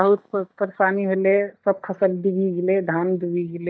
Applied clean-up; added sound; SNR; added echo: neural mask model DeepFilterNet 3.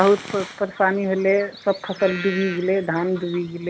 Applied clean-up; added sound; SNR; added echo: none; Bird vocalization, bird call, bird song; 15 dB; none.